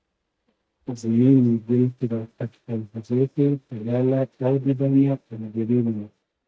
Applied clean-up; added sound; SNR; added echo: neural mask model DeepFilterNet 3.